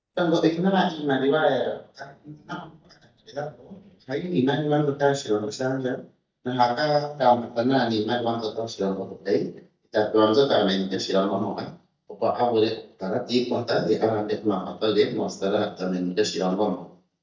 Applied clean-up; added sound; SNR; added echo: neural mask model DeepFilterNet 3.